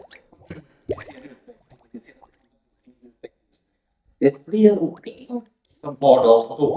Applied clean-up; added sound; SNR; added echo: neural mask model DeepFilterNet 3.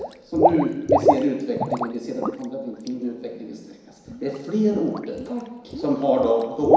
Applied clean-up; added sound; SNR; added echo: none; Water / Liquid; 1 dB; reverberation time 1.0 s.